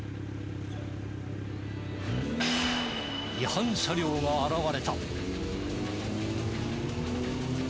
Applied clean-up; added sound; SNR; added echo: none; none; none; none.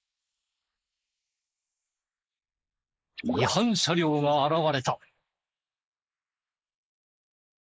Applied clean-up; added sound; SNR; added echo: neural mask model Resemble Enhance denoiser.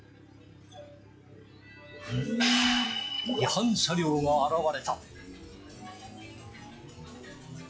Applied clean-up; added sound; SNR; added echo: classical method log-MMSE.